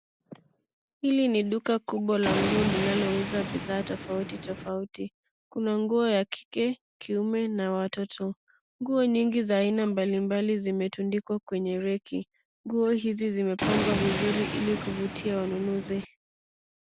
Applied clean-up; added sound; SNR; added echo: none; Thunder; 3 dB; none.